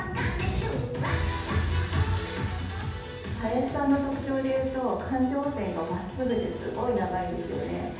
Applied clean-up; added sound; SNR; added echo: none; none; none; reverberation time 0.8 s.